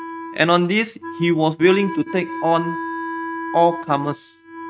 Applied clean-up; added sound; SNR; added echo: neural mask model RNNoise.